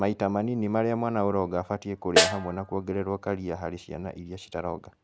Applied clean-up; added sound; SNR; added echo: none; Snare drum; 0 dB; none.